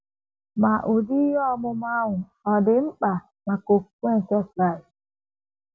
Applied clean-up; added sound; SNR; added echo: none; none; none; none.